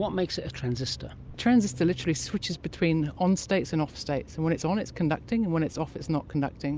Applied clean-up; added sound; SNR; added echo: none; none; none; none.